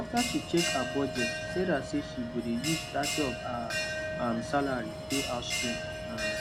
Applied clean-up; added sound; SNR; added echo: none; Bell; 2 dB; none.